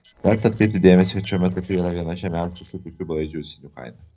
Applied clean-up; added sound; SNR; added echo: neural separator model SepFormer DNS4.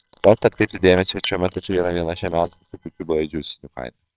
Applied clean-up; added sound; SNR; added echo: neural separator model SepFormer WHAMR!.